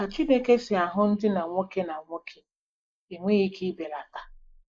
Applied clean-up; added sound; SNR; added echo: neural mask model Resemble Enhance denoiser.